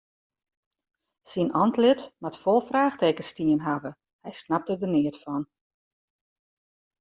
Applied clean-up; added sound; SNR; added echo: none; none; none; none.